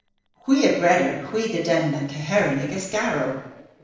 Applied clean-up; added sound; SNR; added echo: neural separator model SepFormer DNS4.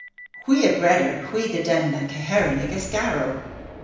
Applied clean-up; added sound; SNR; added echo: none; Boom; 16 dB; reverberation time 0.9 s.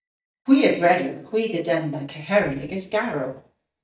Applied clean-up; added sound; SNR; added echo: neural mask model DeepFilterNet 3.